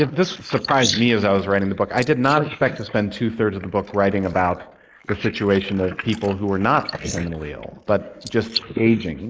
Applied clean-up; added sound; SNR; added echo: neural mask model Resemble Enhance denoiser.